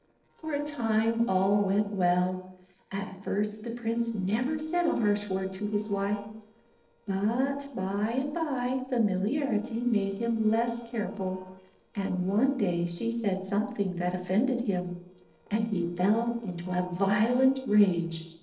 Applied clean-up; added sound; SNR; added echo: neural separator model SepFormer DNS4.